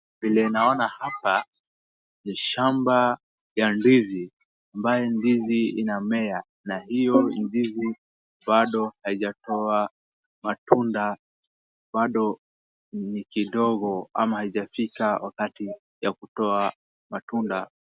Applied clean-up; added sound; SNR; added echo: none; none; none; none.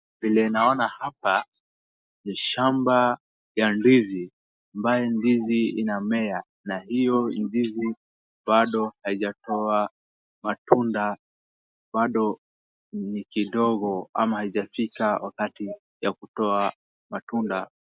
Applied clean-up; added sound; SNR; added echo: neural mask model Resemble Enhance denoiser.